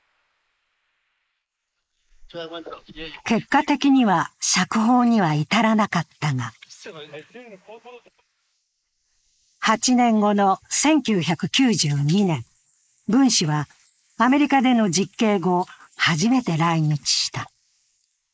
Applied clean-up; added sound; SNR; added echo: neural mask model Resemble Enhance denoiser.